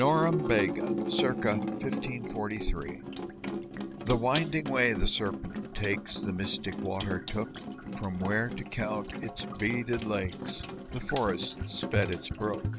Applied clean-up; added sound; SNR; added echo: none; Sink (filling or washing) / Water tap, faucet; 4 dB; none.